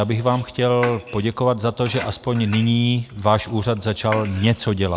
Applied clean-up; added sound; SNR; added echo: none; Frying (food); 17 dB; none.